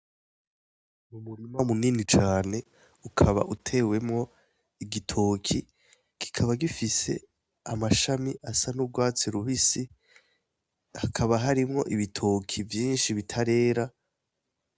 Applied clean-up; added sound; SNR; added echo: none; none; none; none.